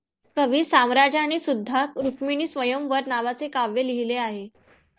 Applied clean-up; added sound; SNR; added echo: neural separator model SepFormer DNS4.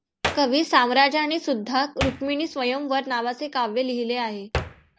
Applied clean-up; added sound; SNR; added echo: none; Hands; 11 dB; none.